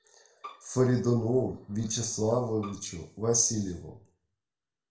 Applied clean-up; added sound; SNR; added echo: none; Bowed string instrument; 19 dB; reverberation time 0.4 s.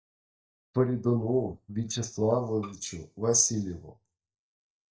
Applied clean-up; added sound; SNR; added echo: neural mask model DeepFilterNet 3.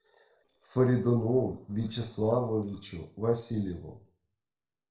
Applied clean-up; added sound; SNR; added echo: neural separator model SepFormer DNS4.